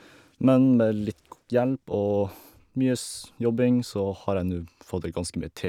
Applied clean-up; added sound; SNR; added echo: none; none; none; none.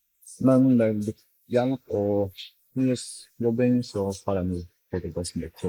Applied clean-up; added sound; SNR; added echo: neural mask model Resemble Enhance denoiser.